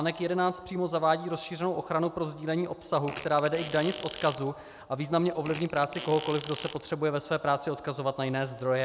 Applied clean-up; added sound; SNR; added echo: none; Fart; 14 dB; none.